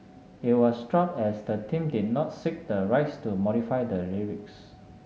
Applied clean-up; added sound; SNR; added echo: none; none; none; none.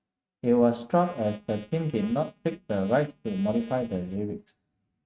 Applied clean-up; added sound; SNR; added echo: neural mask model RNNoise.